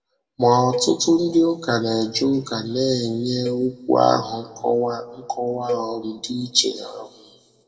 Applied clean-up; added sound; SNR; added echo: none; Cowbell; 13 dB; reverberation time 1.1 s.